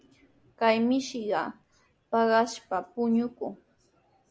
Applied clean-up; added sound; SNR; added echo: none; none; none; none.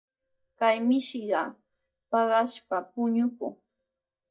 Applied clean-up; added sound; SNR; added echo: neural mask model DeepFilterNet 3.